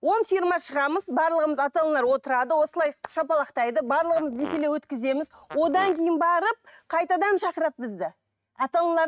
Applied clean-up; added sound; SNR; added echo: neural mask model RNNoise.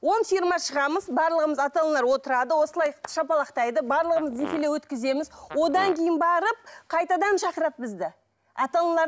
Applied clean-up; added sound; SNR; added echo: none; Fart; 16 dB; none.